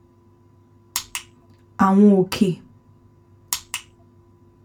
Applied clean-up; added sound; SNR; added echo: none; none; none; reverberation time 0.2 s.